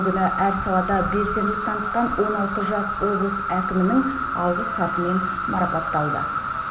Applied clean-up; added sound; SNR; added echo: none; Insect; 2 dB; reverberation time 1.1 s.